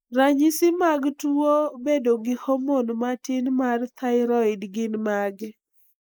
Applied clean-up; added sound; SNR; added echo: neural mask model Resemble Enhance denoiser.